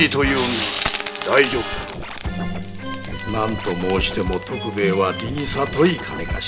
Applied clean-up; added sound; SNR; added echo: none; Scratching (performance technique) + Frying (food); 7 dB; none.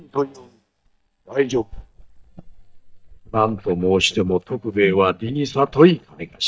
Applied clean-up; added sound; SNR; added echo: neural mask model DeepFilterNet 3.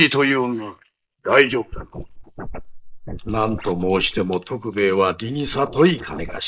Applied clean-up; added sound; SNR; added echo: neural mask model Resemble Enhance denoiser.